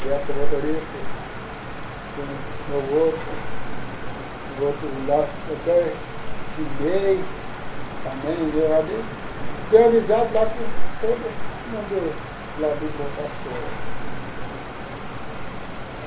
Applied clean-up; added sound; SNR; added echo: none; Cricket; -1 dB; reverberation time 0.3 s.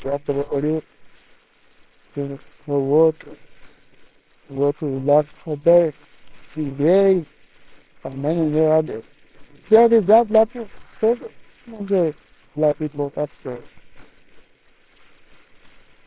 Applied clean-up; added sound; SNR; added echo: neural separator model SepFormer WHAMR!.